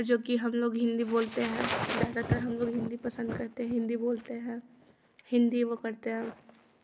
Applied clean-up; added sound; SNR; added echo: none; none; none; none.